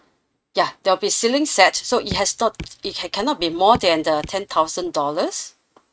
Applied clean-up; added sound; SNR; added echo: neural mask model RNNoise.